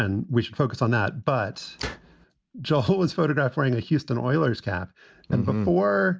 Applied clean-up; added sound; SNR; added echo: none; none; none; none.